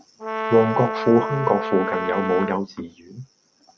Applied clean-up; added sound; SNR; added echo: none; Brass instrument; 5 dB; none.